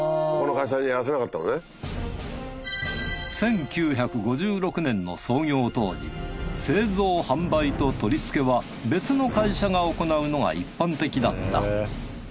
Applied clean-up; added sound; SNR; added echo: none; none; none; none.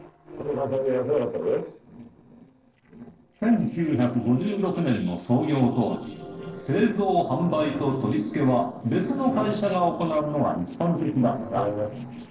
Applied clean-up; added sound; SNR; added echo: neural separator model SepFormer DNS4.